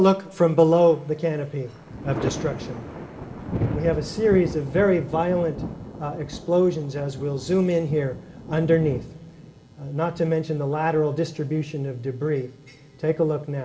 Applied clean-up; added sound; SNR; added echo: none; Thunder; 12 dB; reverberation time 1.7 s.